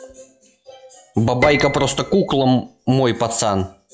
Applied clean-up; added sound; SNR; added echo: classical method log-MMSE.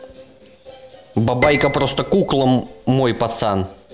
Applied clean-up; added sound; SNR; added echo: none; Piano; 11 dB; none.